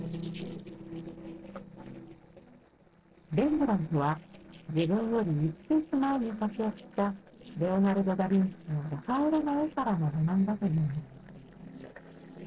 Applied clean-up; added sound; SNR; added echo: neural separator model SepFormer DNS4.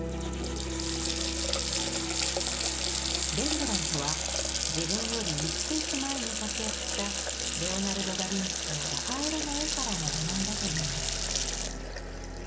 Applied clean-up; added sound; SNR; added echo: none; Water tap, faucet; -3 dB; reverberation time 2.0 s.